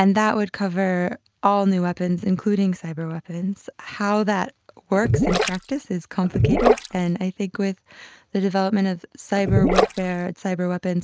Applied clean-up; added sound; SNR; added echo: neural mask model RNNoise.